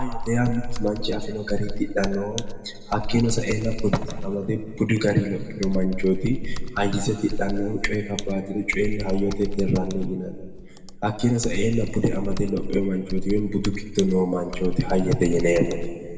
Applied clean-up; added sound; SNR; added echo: none; Computer keyboard; 3 dB; reverberation time 1.6 s.